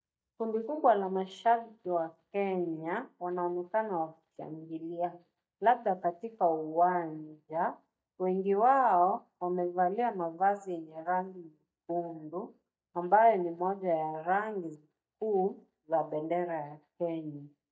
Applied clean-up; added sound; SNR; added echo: neural mask model DeepFilterNet 3.